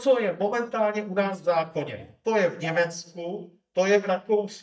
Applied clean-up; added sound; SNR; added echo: neural mask model DeepFilterNet 3.